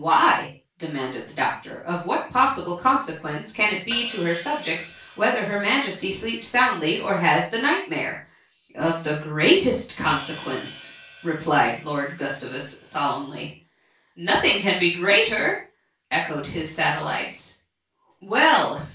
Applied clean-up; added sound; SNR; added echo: none; Hi-hat; 16 dB; reverberation time 0.3 s.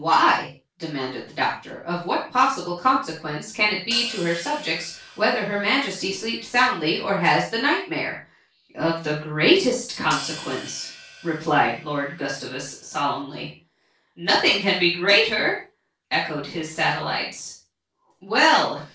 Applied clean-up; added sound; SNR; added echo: neural separator model SepFormer DNS4.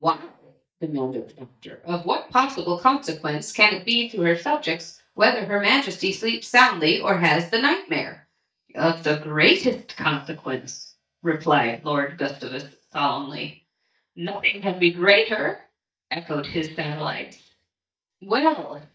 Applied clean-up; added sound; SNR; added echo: neural mask model DeepFilterNet 3.